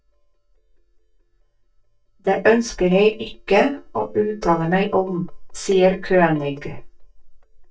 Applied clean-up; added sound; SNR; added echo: neural mask model DeepFilterNet 3.